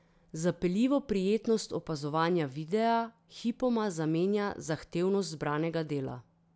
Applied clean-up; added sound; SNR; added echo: none; none; none; none.